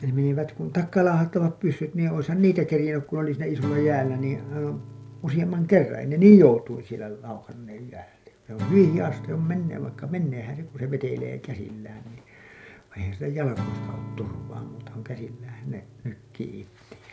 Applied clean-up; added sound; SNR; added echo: none; Acoustic guitar / Strum; 15 dB; none.